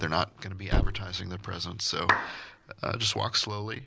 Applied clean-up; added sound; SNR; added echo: none; Thump, thud + Clapping; 1 dB; none.